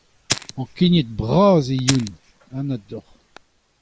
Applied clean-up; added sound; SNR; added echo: none; Fire; 11 dB; none.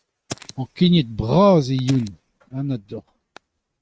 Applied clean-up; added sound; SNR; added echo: neural mask model RNNoise.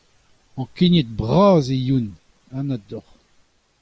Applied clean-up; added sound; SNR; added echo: none; none; none; none.